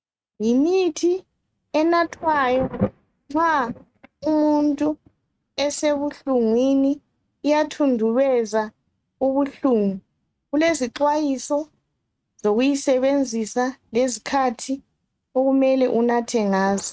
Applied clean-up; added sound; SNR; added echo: neural mask model RNNoise.